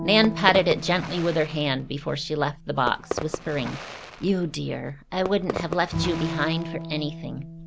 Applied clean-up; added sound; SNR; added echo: none; Bowed string instrument + Fireworks; 8 dB; none.